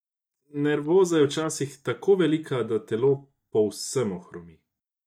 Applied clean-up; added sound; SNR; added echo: neural mask model DeepFilterNet 3.